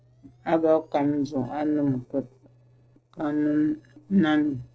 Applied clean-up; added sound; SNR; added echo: neural separator model SepFormer DNS4.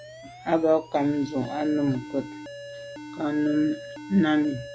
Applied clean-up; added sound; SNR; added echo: none; Alarm; 14 dB; none.